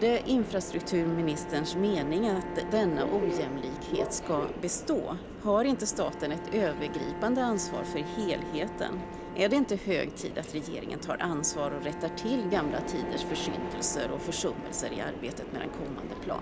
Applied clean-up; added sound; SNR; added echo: none; Subway, metro, underground + Bowed string instrument; 6 dB; none.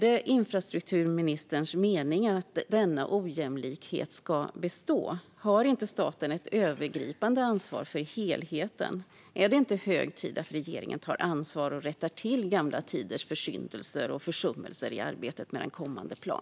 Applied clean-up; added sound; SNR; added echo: none; none; none; none.